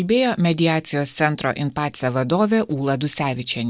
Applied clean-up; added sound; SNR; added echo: none; none; none; none.